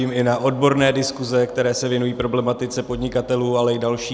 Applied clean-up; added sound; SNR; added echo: none; none; none; none.